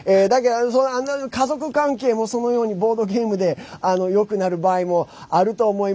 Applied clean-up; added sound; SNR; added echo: none; none; none; none.